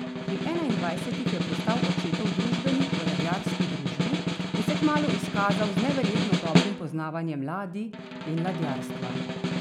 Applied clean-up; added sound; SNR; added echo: none; Snare drum; -2 dB; none.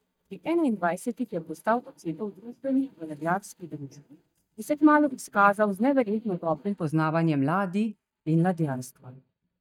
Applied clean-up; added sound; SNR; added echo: neural mask model DeepFilterNet 3.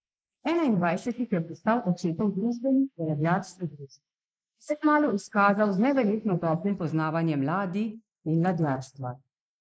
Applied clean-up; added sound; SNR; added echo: neural mask model Resemble Enhance denoiser.